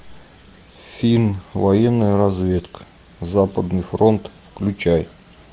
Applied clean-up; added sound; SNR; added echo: none; none; none; none.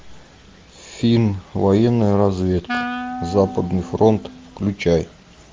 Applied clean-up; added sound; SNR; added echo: none; Wind instrument, woodwind instrument; 10 dB; none.